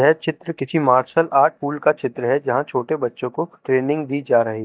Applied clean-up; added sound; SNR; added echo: neural mask model DeepFilterNet 3.